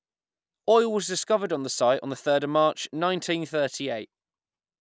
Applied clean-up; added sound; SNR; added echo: none; none; none; none.